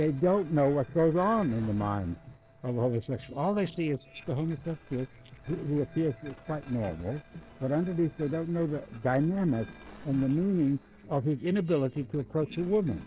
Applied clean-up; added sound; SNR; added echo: neural separator model SepFormer DNS4.